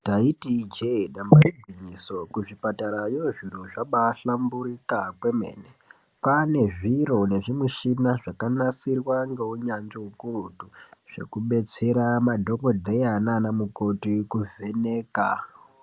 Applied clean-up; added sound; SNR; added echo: none; none; none; none.